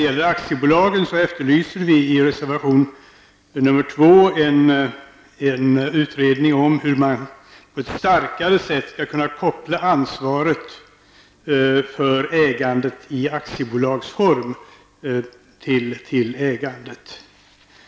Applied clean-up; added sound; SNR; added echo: none; none; none; none.